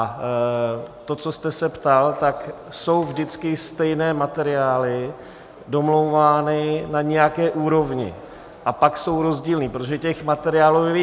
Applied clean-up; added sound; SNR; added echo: none; none; none; none.